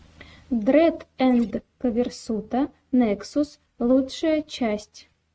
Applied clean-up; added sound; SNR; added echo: neural mask model RNNoise.